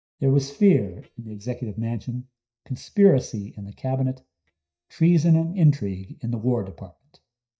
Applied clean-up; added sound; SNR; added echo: neural mask model DeepFilterNet 3.